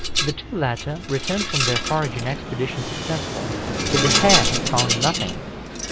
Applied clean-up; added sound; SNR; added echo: none; Fixed-wing aircraft, airplane + Rattle; -1 dB; none.